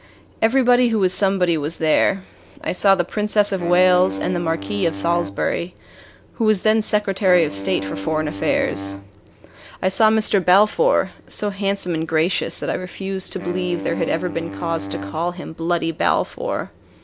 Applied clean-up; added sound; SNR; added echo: none; Wind instrument, woodwind instrument; 10 dB; none.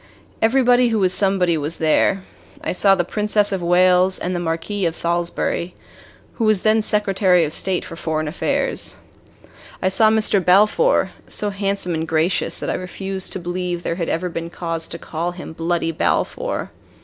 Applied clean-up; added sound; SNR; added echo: none; none; none; none.